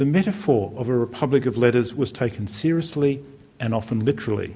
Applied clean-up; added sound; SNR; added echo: none; none; none; none.